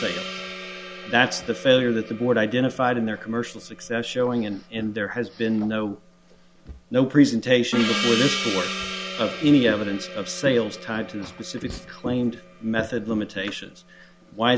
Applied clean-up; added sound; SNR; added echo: none; Gong; 11 dB; none.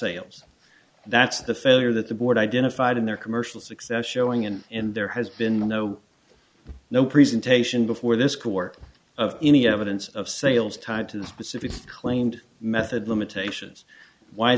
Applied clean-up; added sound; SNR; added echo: none; none; none; none.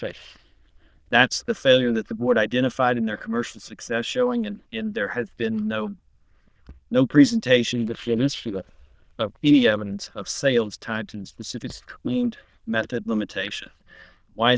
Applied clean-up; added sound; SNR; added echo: neural diffusion model UNIVERSE++.